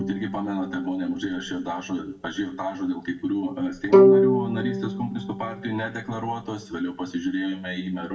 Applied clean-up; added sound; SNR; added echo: none; Bowed string instrument; -3 dB; reverberation time 0.5 s.